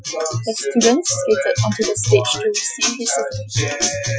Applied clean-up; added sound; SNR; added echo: classical method Wiener filter.